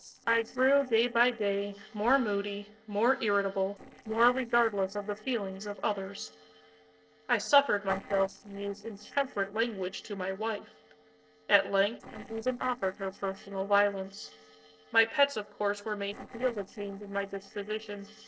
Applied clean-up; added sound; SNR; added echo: neural separator model SepFormer DNS4.